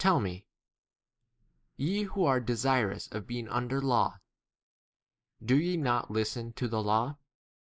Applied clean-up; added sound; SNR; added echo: neural mask model Resemble Enhance denoiser.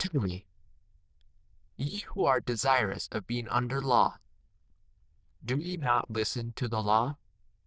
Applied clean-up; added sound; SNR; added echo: neural diffusion model UNIVERSE++.